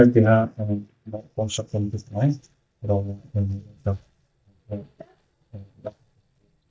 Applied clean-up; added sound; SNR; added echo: neural mask model DeepFilterNet 3.